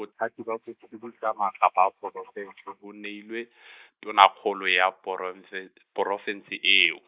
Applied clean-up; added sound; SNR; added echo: neural mask model Resemble Enhance denoiser.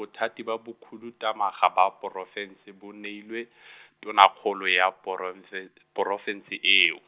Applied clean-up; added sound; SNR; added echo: none; none; none; none.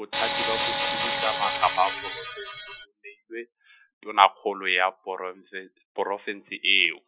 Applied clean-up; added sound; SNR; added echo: classical method Wiener filter.